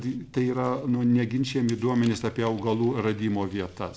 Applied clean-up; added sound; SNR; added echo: none; none; none; none.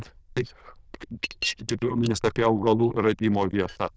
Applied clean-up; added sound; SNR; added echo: neural diffusion model UNIVERSE++.